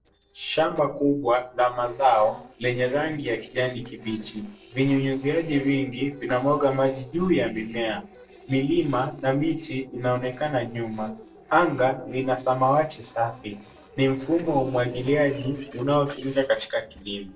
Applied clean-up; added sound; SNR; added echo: neural separator model SepFormer DNS4.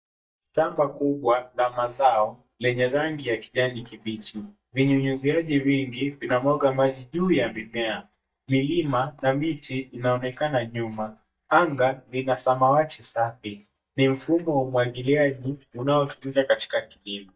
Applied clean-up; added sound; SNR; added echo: neural mask model DeepFilterNet 3.